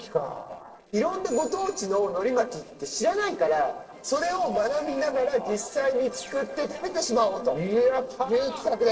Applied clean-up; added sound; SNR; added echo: neural separator model SepFormer DNS4.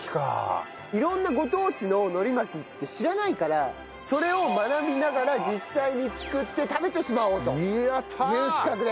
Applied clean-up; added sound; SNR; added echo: none; none; none; none.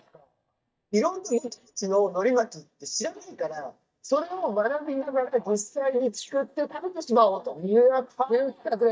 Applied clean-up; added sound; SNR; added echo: neural mask model DeepFilterNet 3.